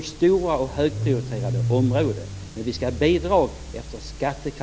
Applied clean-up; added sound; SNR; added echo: none; Engine starting / Car; 6 dB; none.